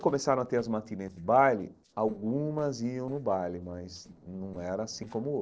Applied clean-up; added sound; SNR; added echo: neural separator model SepFormer DNS4.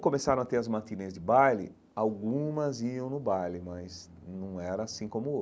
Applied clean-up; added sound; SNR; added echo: none; none; none; none.